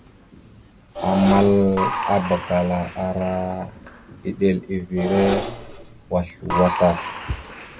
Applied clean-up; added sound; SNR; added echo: none; Applause / Crowd + Engine; 7 dB; none.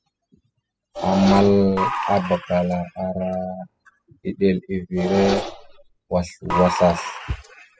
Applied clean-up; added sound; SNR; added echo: classical method spectral subtraction.